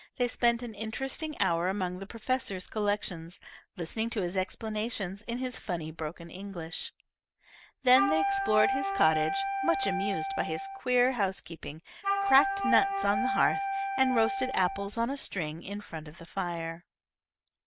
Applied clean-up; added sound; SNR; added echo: none; Wind instrument, woodwind instrument; 0 dB; none.